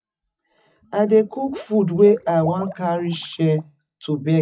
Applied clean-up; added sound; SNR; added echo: classical method WPE with log-MMSE.